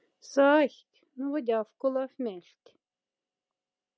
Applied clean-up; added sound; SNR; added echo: none; none; none; none.